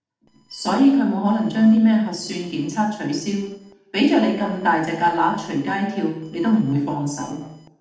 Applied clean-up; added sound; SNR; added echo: neural separator model SepFormer DNS4.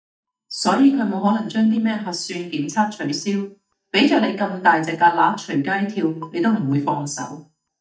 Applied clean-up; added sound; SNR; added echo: neural mask model DeepFilterNet 3.